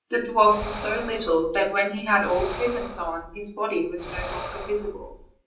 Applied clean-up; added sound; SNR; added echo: none; Breathing; 12 dB; reverberation time 0.6 s.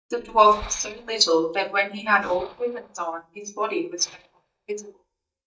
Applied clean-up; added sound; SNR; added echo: neural mask model DeepFilterNet 3.